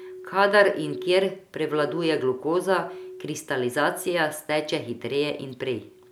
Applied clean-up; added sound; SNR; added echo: none; Glass; 16 dB; none.